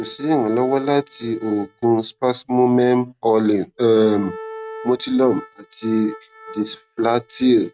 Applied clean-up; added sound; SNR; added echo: neural mask model RNNoise.